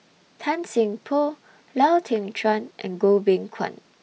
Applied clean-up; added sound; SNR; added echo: none; none; none; none.